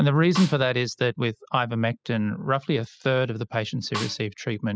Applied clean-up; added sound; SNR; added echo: classical method spectral subtraction.